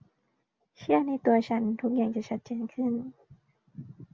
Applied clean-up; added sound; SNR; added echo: none; none; none; none.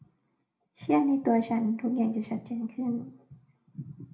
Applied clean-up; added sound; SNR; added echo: none; none; none; reverberation time 0.4 s.